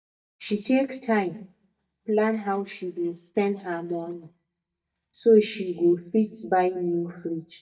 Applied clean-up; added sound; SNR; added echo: neural mask model DeepFilterNet 3.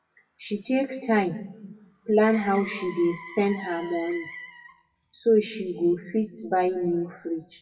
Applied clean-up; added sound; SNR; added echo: classical method WPE with log-MMSE.